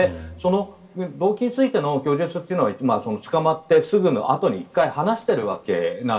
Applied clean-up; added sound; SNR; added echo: none; none; none; reverberation time 0.7 s.